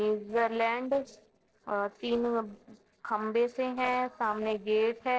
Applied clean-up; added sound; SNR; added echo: neural separator model SepFormer DNS4.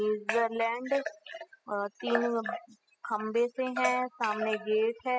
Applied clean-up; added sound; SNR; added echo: classical method spectral subtraction.